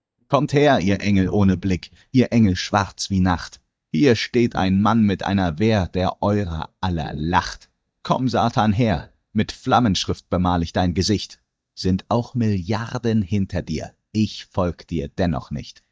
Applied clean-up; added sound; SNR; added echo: neural mask model DeepFilterNet 3.